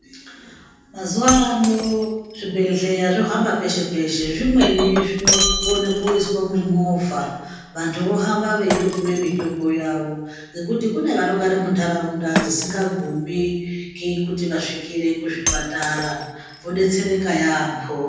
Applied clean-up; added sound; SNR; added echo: none; Shatter; 8 dB; reverberation time 1.1 s.